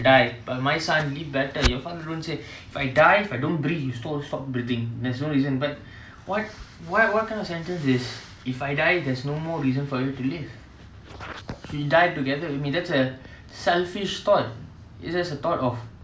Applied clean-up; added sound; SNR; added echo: none; none; none; none.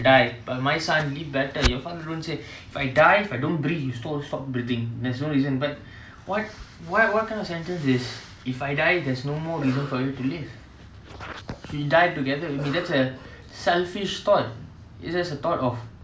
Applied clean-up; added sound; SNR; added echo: none; Cough; 19 dB; none.